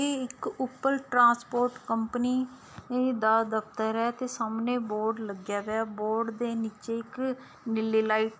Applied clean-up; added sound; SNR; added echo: none; none; none; none.